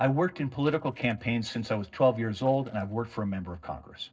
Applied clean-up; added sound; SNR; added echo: neural separator model SepFormer DNS4.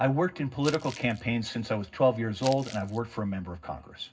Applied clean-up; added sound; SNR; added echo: none; Crumpling, crinkling; 14 dB; reverberation time 0.4 s.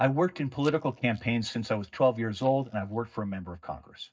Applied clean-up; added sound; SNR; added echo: neural mask model DeepFilterNet 3.